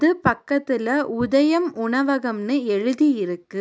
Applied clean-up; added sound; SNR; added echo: none; none; none; none.